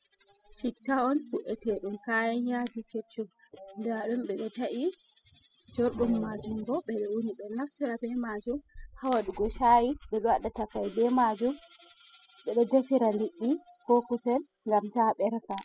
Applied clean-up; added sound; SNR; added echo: classical method spectral subtraction.